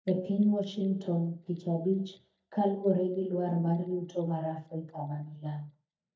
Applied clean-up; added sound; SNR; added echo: neural mask model DeepFilterNet 3.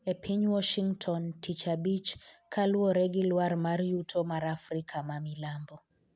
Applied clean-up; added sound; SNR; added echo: none; none; none; none.